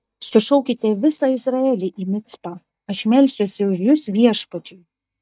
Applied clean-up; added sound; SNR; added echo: neural mask model DeepFilterNet 3.